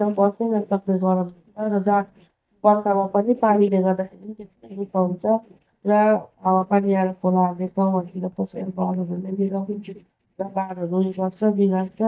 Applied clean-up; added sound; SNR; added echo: neural mask model DeepFilterNet 3.